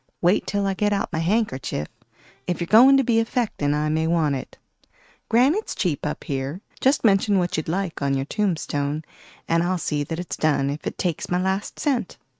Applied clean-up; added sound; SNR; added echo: neural mask model RNNoise.